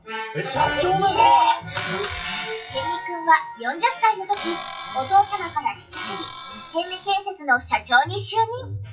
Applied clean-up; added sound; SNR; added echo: classical method WPE with log-MMSE.